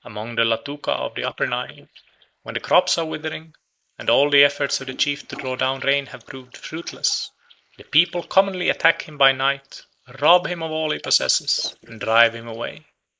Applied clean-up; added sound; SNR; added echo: neural mask model Resemble Enhance denoiser.